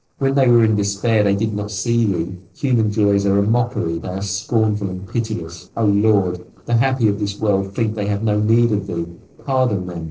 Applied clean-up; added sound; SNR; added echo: neural separator model SepFormer DNS4.